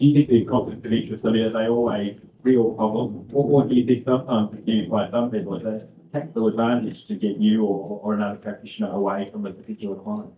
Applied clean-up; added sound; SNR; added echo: neural mask model DeepFilterNet 3.